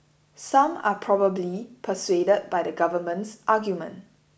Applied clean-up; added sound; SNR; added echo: none; none; none; none.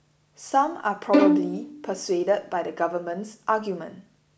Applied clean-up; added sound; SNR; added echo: none; Bowed string instrument; -1 dB; none.